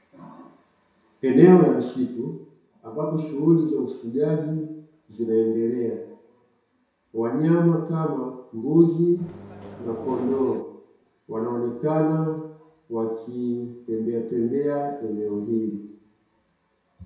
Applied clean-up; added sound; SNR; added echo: none; Microwave oven; 14 dB; reverberation time 0.7 s.